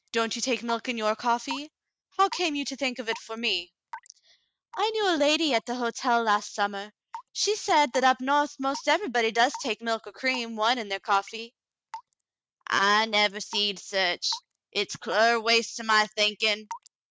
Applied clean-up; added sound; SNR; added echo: neural mask model RNNoise.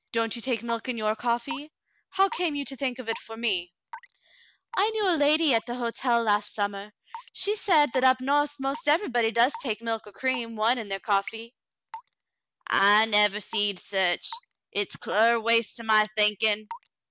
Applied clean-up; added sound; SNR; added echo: none; Raindrop / Drip / Water tap, faucet; 19 dB; none.